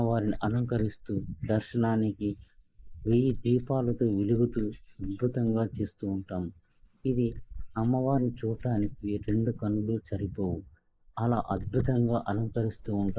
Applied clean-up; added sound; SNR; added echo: neural mask model Resemble Enhance denoiser.